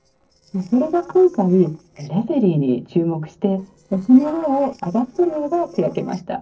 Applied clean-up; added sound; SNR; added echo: neural separator model SepFormer DNS4.